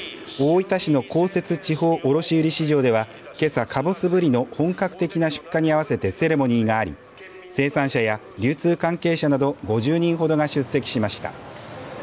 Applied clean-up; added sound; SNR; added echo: none; none; none; none.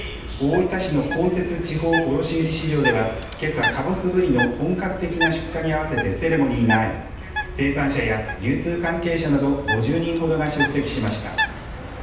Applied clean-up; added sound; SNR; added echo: none; Bird; 7 dB; reverberation time 0.9 s.